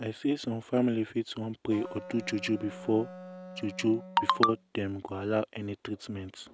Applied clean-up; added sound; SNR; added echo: none; Wind instrument, woodwind instrument; 15 dB; none.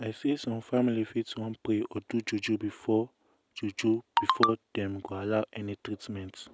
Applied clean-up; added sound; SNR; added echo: none; none; none; none.